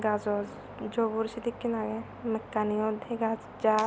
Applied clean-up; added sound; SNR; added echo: none; none; none; none.